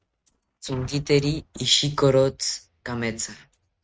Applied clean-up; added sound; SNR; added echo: neural mask model RNNoise.